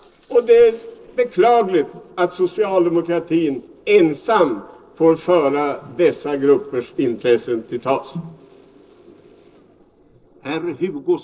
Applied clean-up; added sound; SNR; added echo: neural separator model SepFormer DNS4.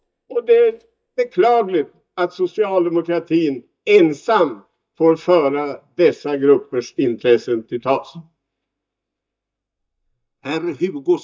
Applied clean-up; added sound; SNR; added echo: neural mask model DeepFilterNet 3.